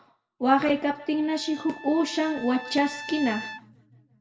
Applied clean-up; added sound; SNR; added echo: none; Trumpet; 14 dB; reverberation time 0.7 s.